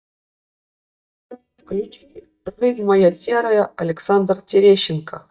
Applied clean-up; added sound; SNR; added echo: neural mask model DeepFilterNet 3.